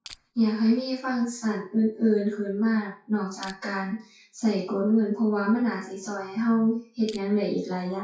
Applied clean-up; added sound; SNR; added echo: classical method WPE with log-MMSE.